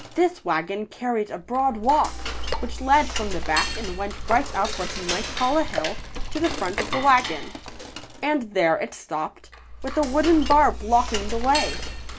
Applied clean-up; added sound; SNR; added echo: none; Cutlery, silverware / Dishes, pots, and pans; 6 dB; none.